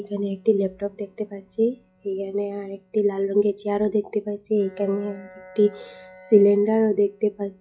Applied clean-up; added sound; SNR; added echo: classical method log-MMSE.